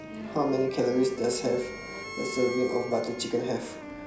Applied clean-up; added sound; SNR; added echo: none; Wind instrument, woodwind instrument + Bowed string instrument; 13 dB; none.